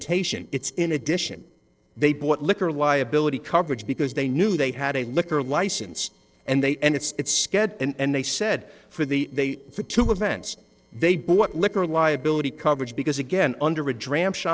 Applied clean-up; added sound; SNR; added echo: neural separator model SepFormer DNS4.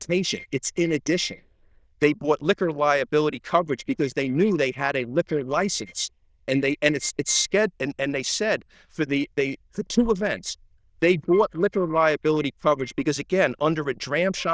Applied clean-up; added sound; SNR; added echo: neural diffusion model UNIVERSE++.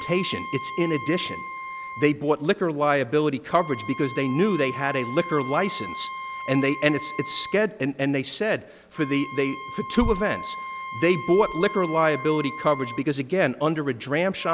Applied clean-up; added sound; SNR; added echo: none; Wind instrument, woodwind instrument; 12 dB; none.